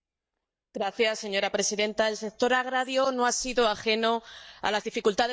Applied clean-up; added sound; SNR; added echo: neural mask model DeepFilterNet 3.